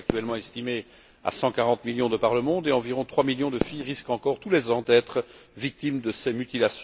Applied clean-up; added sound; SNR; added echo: none; Fireworks; 13 dB; none.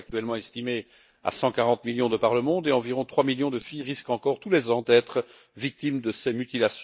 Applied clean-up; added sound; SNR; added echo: neural mask model DeepFilterNet 3.